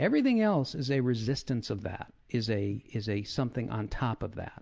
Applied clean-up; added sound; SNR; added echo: none; none; none; none.